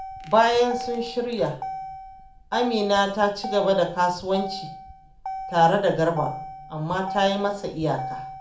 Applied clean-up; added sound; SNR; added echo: none; Motor vehicle (road); 12 dB; reverberation time 0.4 s.